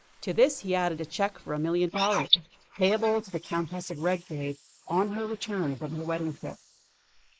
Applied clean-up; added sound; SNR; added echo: neural mask model Resemble Enhance denoiser.